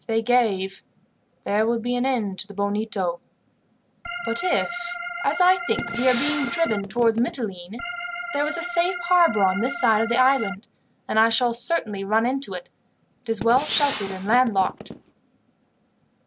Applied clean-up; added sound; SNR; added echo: none; Gunshot, gunfire + Organ; 7 dB; none.